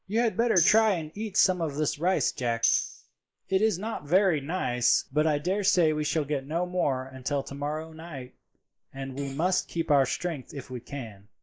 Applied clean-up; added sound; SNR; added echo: neural mask model Resemble Enhance denoiser.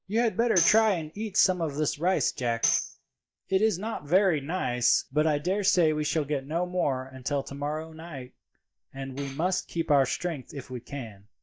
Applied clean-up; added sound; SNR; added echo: neural mask model DeepFilterNet 3.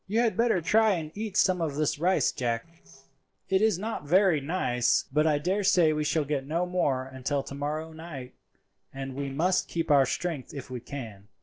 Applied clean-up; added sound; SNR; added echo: neural separator model SepFormer DNS4.